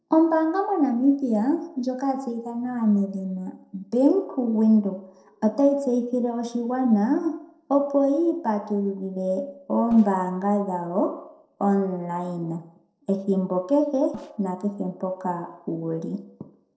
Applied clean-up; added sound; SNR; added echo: neural separator model SepFormer DNS4.